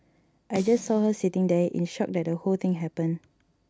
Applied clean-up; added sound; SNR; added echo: none; Snare drum; 17 dB; none.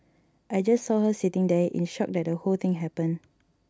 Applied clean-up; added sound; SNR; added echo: none; none; none; none.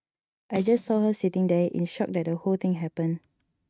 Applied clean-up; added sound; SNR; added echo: neural mask model RNNoise.